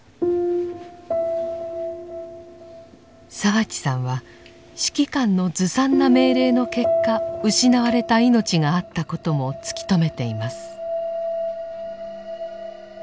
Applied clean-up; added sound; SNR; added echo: none; none; none; none.